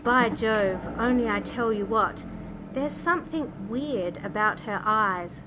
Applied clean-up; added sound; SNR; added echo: none; Motor vehicle (road) / Engine; 10 dB; none.